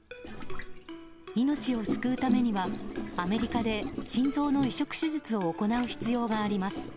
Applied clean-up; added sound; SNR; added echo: none; Gurgling; 7 dB; none.